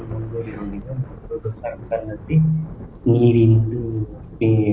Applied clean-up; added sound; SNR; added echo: none; Thunder; 16 dB; none.